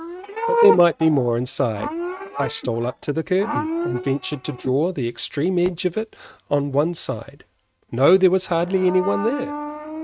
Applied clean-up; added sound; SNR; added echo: neural mask model RNNoise.